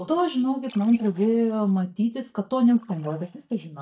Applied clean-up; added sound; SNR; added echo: neural mask model DeepFilterNet 3.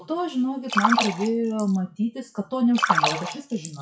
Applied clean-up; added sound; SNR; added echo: classical method WPE with log-MMSE.